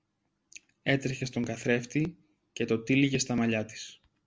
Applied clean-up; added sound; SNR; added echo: none; none; none; none.